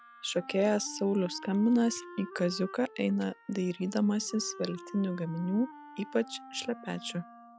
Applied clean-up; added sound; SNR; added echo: classical method log-MMSE.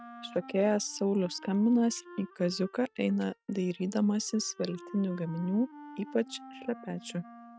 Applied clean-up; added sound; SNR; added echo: neural mask model RNNoise.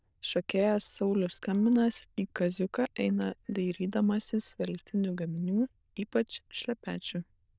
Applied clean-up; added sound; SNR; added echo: neural diffusion model UNIVERSE++.